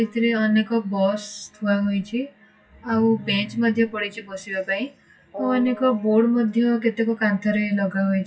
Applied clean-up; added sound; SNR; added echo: classical method WPE with log-MMSE.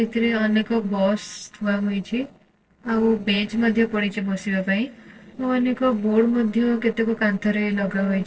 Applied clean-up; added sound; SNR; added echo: neural separator model SepFormer DNS4.